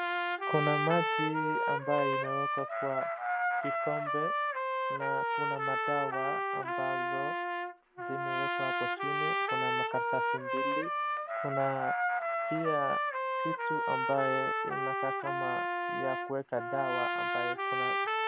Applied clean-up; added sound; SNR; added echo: none; Trumpet; -5 dB; none.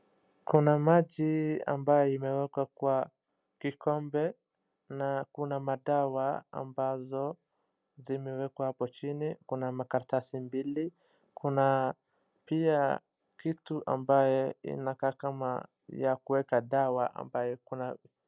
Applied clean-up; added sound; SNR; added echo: none; none; none; none.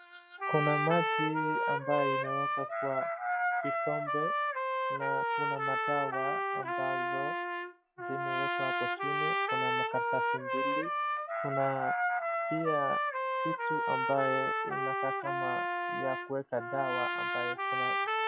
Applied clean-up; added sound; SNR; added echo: classical method log-MMSE.